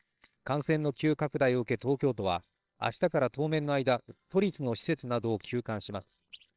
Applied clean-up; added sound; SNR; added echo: neural separator model SepFormer WHAMR!.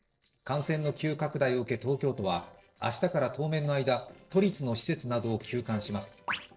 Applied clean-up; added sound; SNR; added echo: neural separator model SepFormer DNS4.